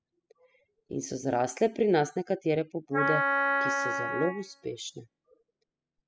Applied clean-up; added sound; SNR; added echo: classical method spectral subtraction.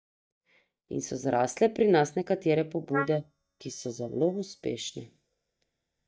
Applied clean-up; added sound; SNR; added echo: neural mask model DeepFilterNet 3.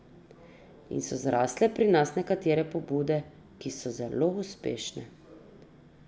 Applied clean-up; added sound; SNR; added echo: none; none; none; none.